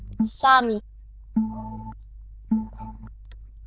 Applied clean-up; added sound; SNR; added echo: neural diffusion model UNIVERSE++.